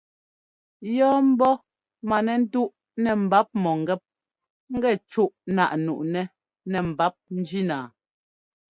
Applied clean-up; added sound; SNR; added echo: none; none; none; none.